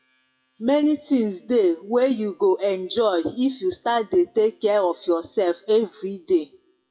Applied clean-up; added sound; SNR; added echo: classical method WPE with log-MMSE.